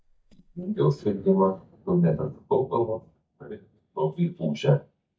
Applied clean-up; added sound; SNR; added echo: neural mask model DeepFilterNet 3.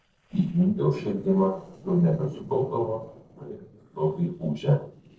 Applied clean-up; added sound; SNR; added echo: neural separator model SepFormer DNS4.